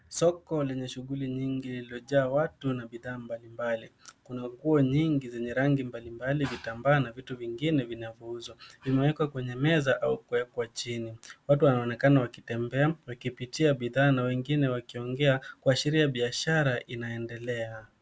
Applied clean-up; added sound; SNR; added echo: none; none; none; none.